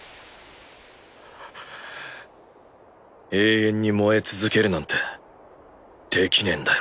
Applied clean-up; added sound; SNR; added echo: none; none; none; none.